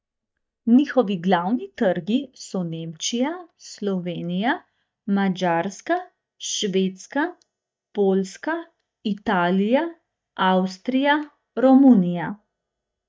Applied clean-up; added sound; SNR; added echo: neural mask model DeepFilterNet 3.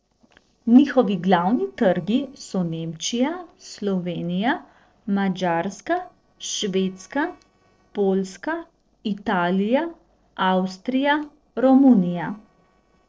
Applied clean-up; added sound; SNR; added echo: neural separator model SepFormer DNS4.